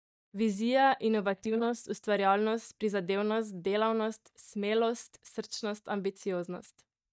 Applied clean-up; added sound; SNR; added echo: neural mask model DeepFilterNet 3.